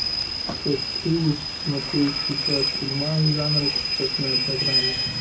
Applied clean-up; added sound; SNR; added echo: none; Rain / Train; -1 dB; reverberation time 0.4 s.